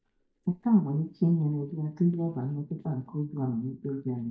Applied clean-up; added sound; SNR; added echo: neural mask model DeepFilterNet 3.